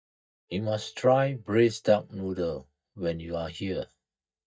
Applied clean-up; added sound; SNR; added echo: neural mask model DeepFilterNet 3.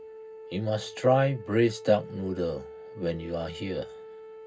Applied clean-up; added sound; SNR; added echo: none; Wind instrument, woodwind instrument; 15 dB; reverberation time 0.4 s.